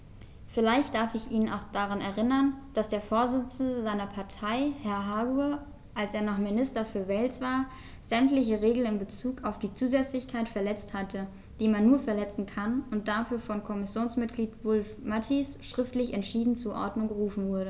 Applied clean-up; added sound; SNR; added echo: none; none; none; none.